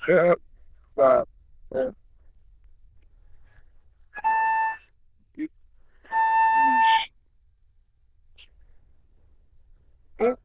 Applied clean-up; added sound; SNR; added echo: neural diffusion model UNIVERSE++.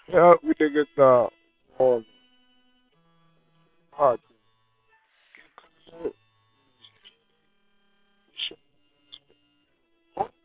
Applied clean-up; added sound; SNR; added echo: neural separator model SepFormer WHAM!.